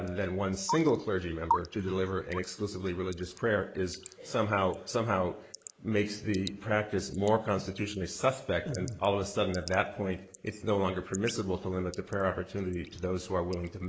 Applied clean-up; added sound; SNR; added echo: neural mask model Resemble Enhance denoiser.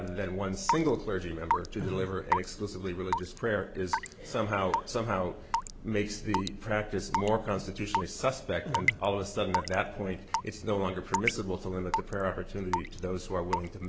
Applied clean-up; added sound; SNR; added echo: none; Raindrop / Drip / Water tap, faucet; 4 dB; none.